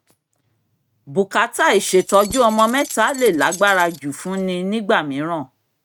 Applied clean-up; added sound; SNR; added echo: neural mask model RNNoise.